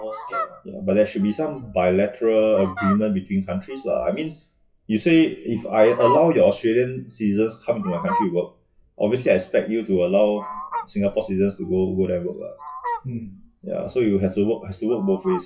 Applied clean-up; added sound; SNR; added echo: classical method WPE with log-MMSE.